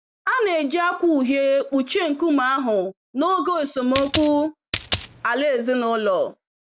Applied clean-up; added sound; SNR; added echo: none; Coin (dropping); 7 dB; none.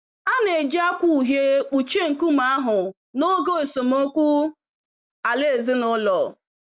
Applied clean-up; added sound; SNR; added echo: none; none; none; none.